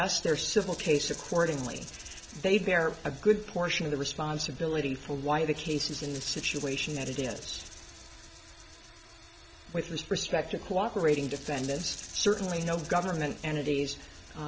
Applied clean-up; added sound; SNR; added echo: none; Rattle (instrument); 17 dB; none.